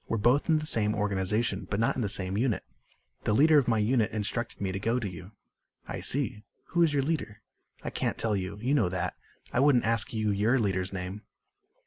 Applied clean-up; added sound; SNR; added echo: none; none; none; none.